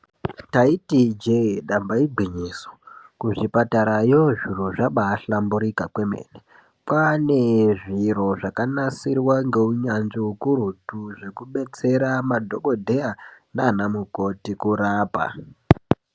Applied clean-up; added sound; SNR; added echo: none; none; none; none.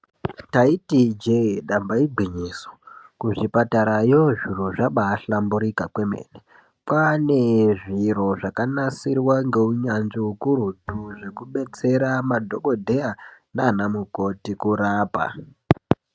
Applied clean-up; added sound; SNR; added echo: neural mask model RNNoise.